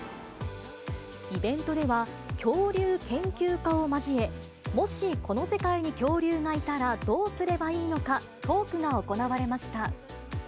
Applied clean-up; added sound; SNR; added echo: none; none; none; none.